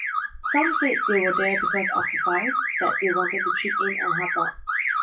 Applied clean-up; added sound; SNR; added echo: classical method WPE with log-MMSE.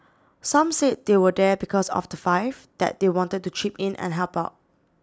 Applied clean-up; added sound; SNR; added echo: none; none; none; none.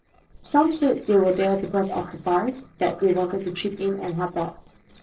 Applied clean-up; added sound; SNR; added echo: neural separator model SepFormer DNS4.